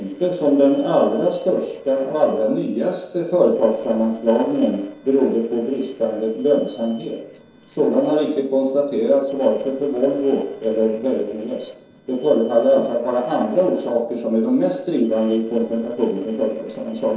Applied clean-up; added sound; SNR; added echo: neural separator model SepFormer DNS4.